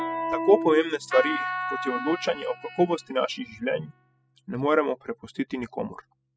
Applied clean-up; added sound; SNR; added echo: classical method spectral subtraction.